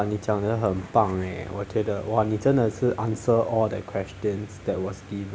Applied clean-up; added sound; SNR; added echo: none; none; none; none.